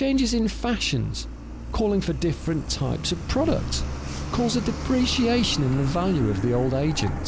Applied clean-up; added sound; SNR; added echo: none; Truck + Vehicle; 6 dB; none.